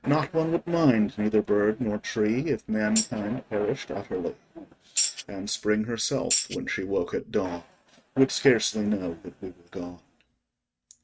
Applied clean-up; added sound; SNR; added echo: neural mask model RNNoise.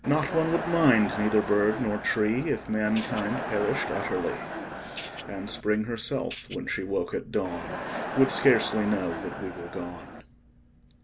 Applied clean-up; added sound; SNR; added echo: none; Tambourine + Crowd; 6 dB; none.